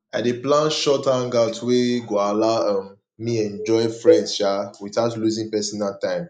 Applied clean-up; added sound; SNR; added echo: neural mask model Resemble Enhance denoiser.